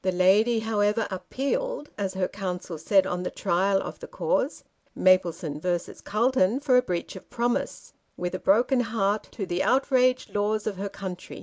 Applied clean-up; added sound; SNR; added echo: none; none; none; none.